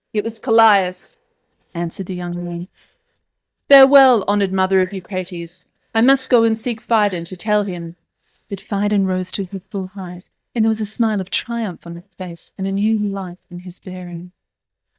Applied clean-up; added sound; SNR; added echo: neural mask model DeepFilterNet 3.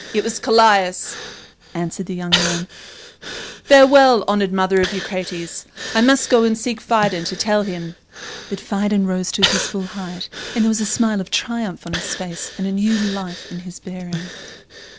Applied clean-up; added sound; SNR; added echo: none; Breathing; 10 dB; none.